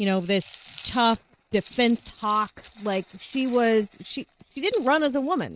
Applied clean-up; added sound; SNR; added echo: neural mask model RNNoise.